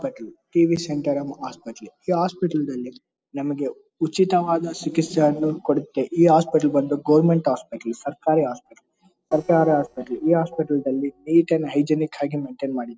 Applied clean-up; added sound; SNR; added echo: neural separator model SepFormer DNS4.